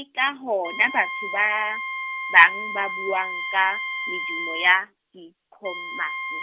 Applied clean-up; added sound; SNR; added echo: none; Wind instrument, woodwind instrument; 7 dB; none.